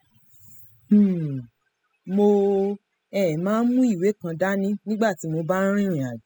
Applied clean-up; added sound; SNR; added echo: classical method spectral subtraction.